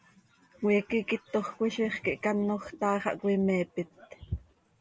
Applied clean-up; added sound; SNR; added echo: none; none; none; none.